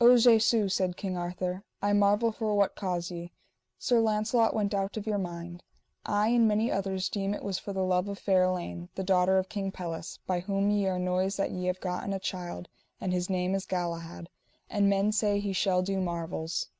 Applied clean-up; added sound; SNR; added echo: none; none; none; none.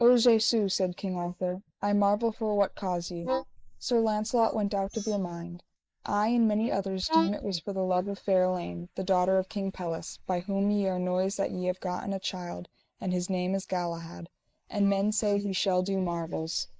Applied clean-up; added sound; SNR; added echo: neural mask model Resemble Enhance denoiser.